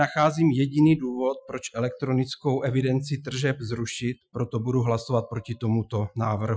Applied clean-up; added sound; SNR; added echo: classical method Wiener filter.